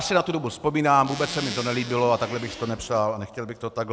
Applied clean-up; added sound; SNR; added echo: none; Zipper (clothing); 12 dB; none.